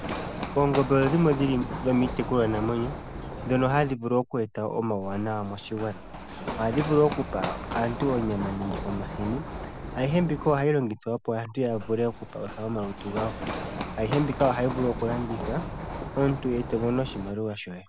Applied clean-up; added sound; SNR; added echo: none; Run; 8 dB; none.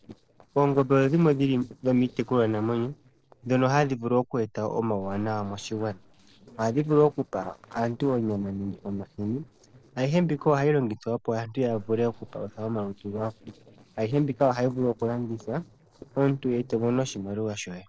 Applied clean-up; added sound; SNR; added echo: neural separator model SepFormer DNS4.